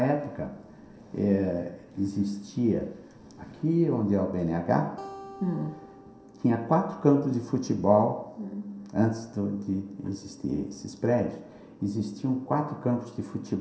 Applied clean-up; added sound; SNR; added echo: none; Acoustic guitar; 19 dB; reverberation time 0.7 s.